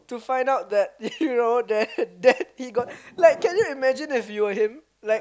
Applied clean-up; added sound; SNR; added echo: none; none; none; none.